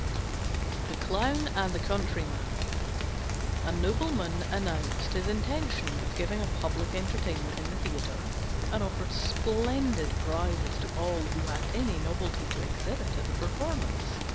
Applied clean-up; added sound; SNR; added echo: none; Rain; -4 dB; none.